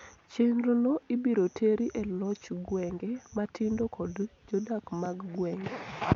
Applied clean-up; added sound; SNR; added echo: none; none; none; none.